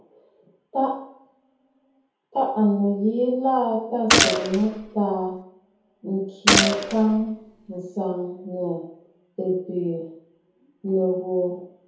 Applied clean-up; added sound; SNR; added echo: none; Gunshot, gunfire; -3 dB; reverberation time 0.7 s.